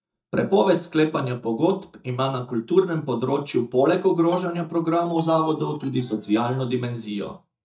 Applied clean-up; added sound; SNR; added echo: neural mask model DeepFilterNet 3.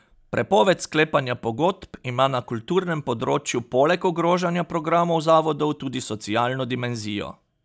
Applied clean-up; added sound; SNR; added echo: none; none; none; none.